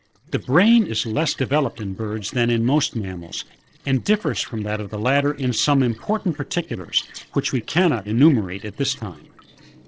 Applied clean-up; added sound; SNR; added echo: neural separator model SepFormer DNS4.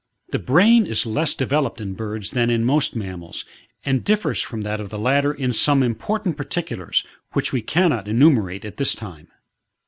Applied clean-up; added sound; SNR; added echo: none; none; none; none.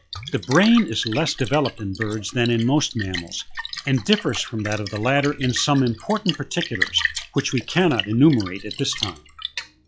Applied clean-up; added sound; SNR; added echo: classical method log-MMSE.